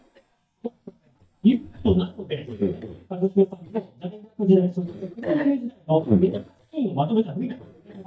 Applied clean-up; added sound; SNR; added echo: neural mask model DeepFilterNet 3.